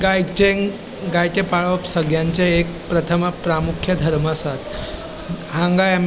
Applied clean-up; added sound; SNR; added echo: none; none; none; none.